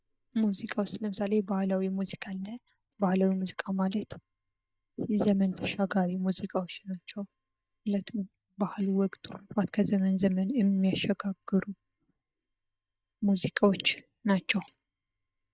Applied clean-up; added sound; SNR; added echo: neural mask model DeepFilterNet 3.